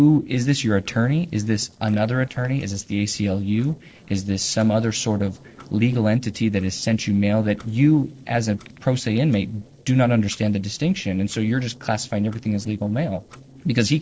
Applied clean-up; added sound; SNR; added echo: neural separator model SepFormer DNS4.